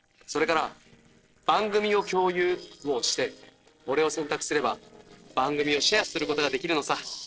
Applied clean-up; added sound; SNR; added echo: neural separator model SepFormer DNS4.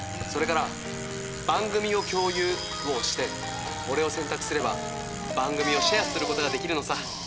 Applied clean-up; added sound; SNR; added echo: none; Bicycle; 6 dB; none.